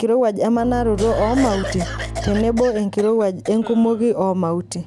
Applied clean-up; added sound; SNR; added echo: none; Bowed string instrument + Cough; 10 dB; none.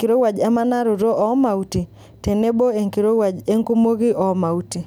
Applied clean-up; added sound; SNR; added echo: none; none; none; none.